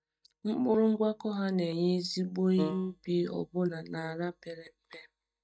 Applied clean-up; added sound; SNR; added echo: neural mask model DeepFilterNet 3.